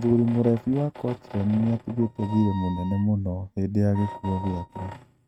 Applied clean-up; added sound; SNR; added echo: neural mask model RNNoise.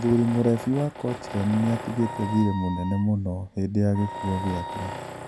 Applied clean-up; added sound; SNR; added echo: none; Wind instrument, woodwind instrument + Tools; 11 dB; none.